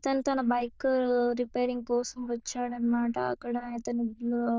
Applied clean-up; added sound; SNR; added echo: neural diffusion model UNIVERSE++.